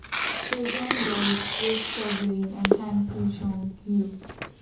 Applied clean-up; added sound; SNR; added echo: none; Tearing; 0 dB; reverberation time 0.8 s.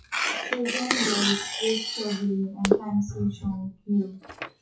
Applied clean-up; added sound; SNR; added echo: classical method WPE with log-MMSE.